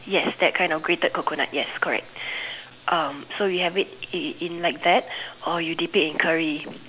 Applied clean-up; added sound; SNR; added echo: none; none; none; none.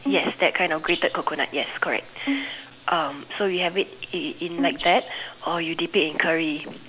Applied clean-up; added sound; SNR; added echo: none; Bowed string instrument + Rattle (instrument); 10 dB; none.